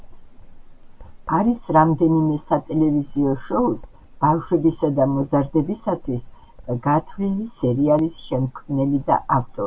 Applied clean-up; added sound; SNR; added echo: none; Writing; 18 dB; none.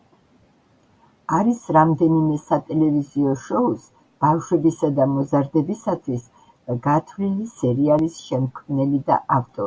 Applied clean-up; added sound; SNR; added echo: none; none; none; none.